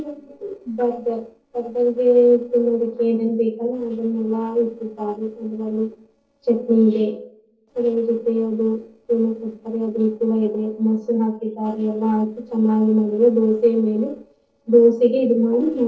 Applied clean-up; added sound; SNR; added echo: neural separator model SepFormer DNS4.